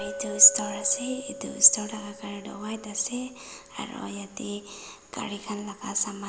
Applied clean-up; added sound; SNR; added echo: none; Chink, clink; 16 dB; none.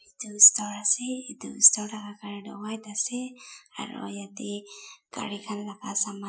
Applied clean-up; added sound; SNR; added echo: classical method Wiener filter.